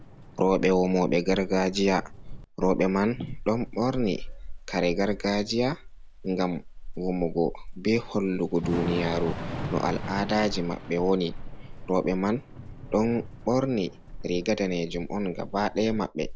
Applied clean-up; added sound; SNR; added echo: none; Thunder / Rain; 10 dB; none.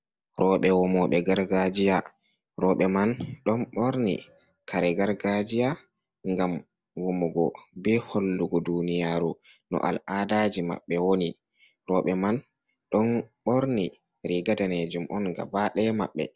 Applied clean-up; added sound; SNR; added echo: none; none; none; none.